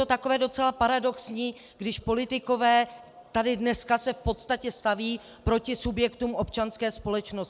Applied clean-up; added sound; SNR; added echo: none; none; none; none.